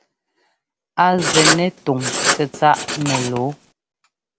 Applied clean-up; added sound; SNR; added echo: none; Writing; 0 dB; none.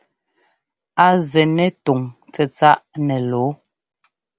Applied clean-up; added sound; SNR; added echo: none; none; none; none.